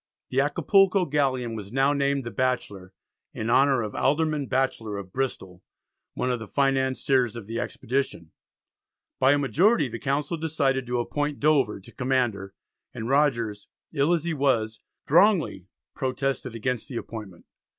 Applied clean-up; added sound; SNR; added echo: none; none; none; none.